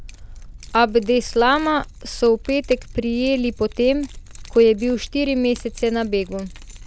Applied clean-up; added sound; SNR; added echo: none; Keys jangling; 15 dB; none.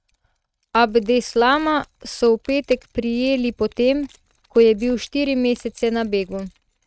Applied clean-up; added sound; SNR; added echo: neural mask model RNNoise.